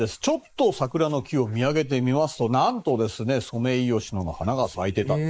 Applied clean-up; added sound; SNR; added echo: neural mask model Resemble Enhance denoiser.